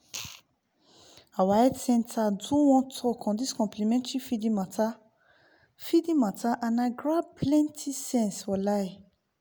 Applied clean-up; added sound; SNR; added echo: none; none; none; none.